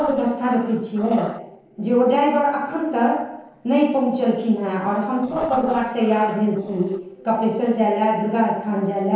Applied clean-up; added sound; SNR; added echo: neural separator model SepFormer DNS4.